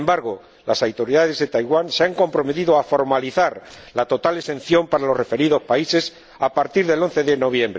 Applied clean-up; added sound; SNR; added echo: none; none; none; none.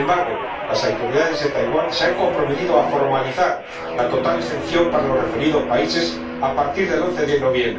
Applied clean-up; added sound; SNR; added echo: none; Guitar; 7 dB; reverberation time 0.3 s.